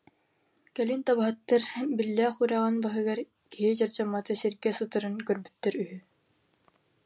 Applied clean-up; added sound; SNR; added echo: none; none; none; none.